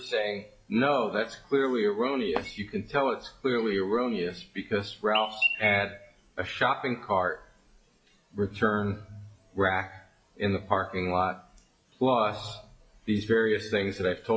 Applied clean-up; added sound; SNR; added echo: classical method log-MMSE.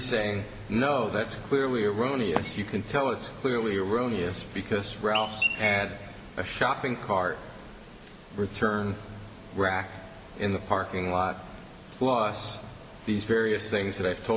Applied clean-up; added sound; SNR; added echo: none; Chirp, tweet; 11 dB; none.